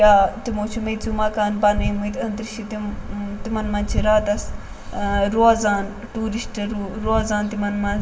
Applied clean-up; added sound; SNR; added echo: none; none; none; reverberation time 1.5 s.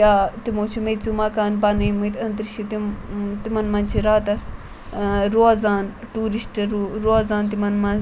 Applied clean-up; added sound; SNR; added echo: none; none; none; none.